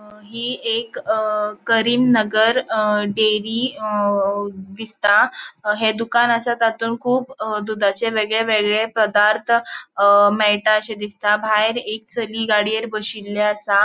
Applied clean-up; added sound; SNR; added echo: none; none; none; none.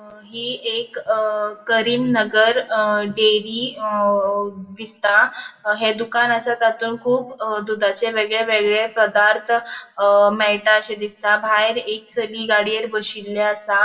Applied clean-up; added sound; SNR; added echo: none; none; none; reverberation time 0.7 s.